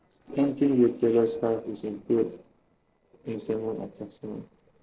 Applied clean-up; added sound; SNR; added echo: neural separator model SepFormer DNS4.